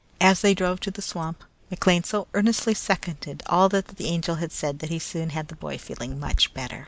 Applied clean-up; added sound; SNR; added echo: none; none; none; none.